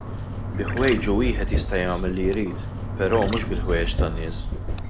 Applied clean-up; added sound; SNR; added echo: none; Trickle, dribble / Chirp, tweet; 0 dB; none.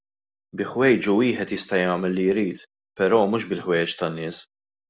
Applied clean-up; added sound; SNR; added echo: none; none; none; none.